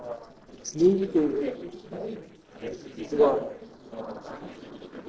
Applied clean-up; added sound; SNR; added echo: neural separator model SepFormer DNS4.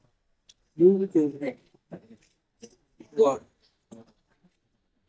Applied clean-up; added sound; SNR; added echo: neural mask model DeepFilterNet 3.